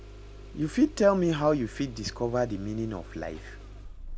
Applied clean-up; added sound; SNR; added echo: none; Engine starting; 14 dB; none.